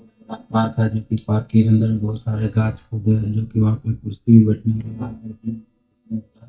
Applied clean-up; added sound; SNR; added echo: neural mask model DeepFilterNet 3.